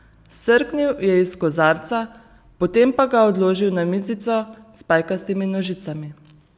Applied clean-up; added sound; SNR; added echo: none; none; none; none.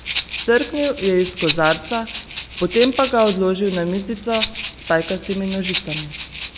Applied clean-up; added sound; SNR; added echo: none; Rattle (instrument); 8 dB; none.